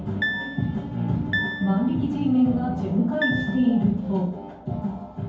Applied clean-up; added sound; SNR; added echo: none; Piano; 8 dB; reverberation time 0.9 s.